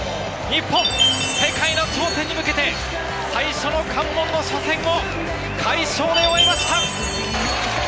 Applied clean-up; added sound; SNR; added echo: none; Chime; 5 dB; none.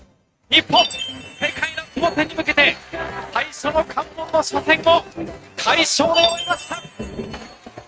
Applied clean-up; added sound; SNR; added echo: neural mask model RNNoise.